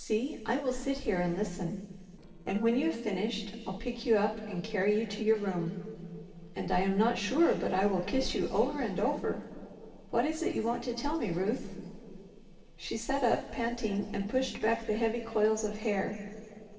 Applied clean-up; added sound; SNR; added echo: neural separator model SepFormer DNS4.